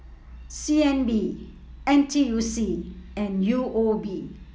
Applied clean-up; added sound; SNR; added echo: none; none; none; none.